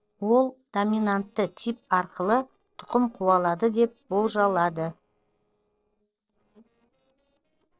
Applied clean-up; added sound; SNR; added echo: neural separator model SepFormer DNS4.